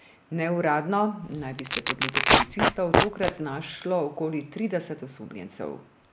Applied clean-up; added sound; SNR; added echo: none; Tearing; -4 dB; none.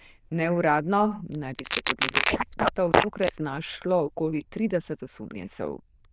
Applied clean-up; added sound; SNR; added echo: neural diffusion model UNIVERSE++.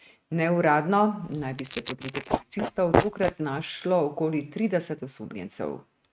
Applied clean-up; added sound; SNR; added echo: neural mask model RNNoise.